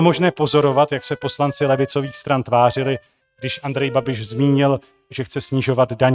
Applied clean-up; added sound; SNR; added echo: neural mask model RNNoise.